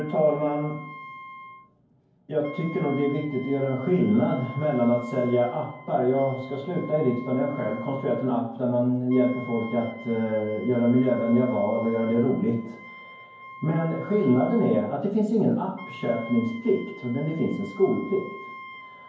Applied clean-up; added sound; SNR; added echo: none; Wind instrument, woodwind instrument; 18 dB; reverberation time 0.9 s.